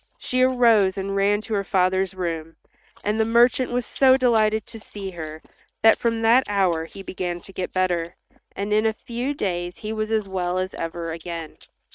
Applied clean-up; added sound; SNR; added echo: neural mask model RNNoise.